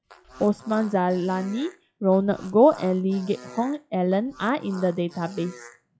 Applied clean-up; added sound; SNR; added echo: classical method log-MMSE.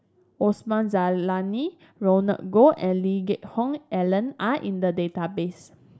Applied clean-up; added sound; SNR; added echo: none; none; none; none.